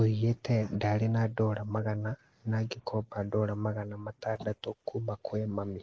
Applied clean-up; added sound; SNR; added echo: neural mask model Resemble Enhance denoiser.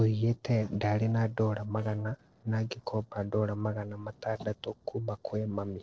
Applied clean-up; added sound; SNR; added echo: neural separator model SepFormer DNS4.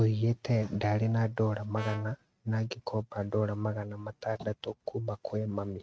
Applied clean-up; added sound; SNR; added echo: neural mask model RNNoise.